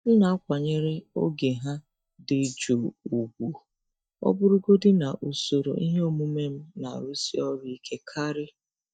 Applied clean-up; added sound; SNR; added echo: neural mask model DeepFilterNet 3.